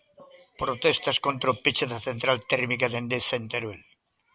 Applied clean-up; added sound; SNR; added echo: none; none; none; none.